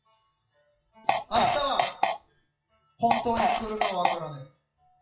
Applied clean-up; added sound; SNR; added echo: classical method WPE with log-MMSE.